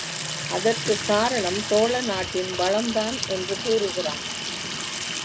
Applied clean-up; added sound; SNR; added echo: none; Sink (filling or washing) / Water tap, faucet; 4 dB; none.